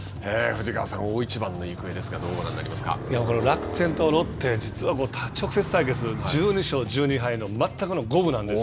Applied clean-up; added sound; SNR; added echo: none; Motorcycle; 9 dB; none.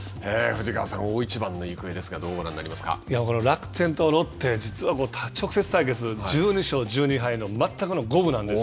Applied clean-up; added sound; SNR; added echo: none; none; none; none.